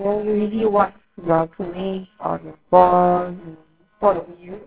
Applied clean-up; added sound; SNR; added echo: neural separator model SepFormer WHAMR!.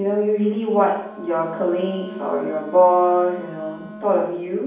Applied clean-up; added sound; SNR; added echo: none; Wind instrument, woodwind instrument; 19 dB; reverberation time 1.2 s.